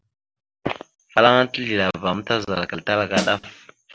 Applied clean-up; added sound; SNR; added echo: none; Snare drum; 6 dB; none.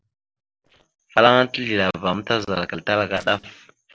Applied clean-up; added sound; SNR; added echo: neural separator model SepFormer DNS4.